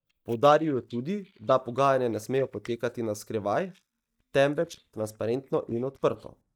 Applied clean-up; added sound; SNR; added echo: neural mask model DeepFilterNet 3.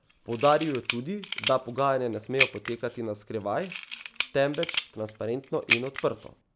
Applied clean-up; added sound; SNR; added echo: none; Camera; 2 dB; none.